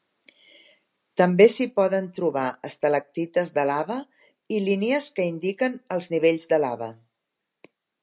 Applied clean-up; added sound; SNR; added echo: none; none; none; none.